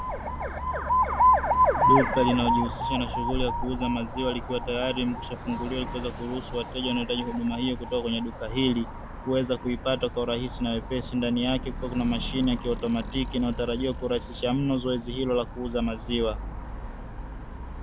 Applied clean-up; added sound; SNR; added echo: none; Alarm; 1 dB; none.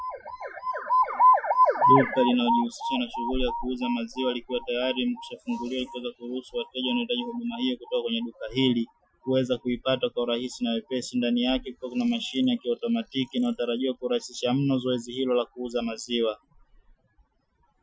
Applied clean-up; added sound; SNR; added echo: classical method Wiener filter.